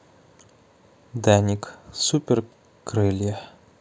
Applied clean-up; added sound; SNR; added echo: none; none; none; none.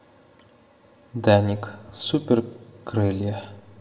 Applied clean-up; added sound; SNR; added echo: none; none; none; reverberation time 2.4 s.